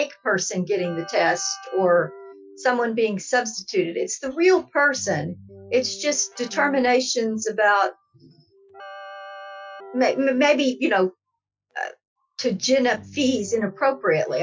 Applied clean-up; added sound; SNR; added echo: classical method Wiener filter.